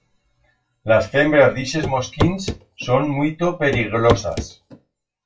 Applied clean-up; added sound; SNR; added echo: classical method WPE with log-MMSE.